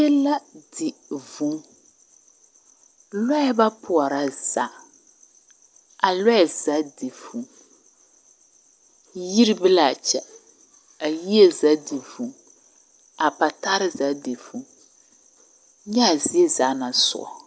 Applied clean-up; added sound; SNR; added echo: none; none; none; none.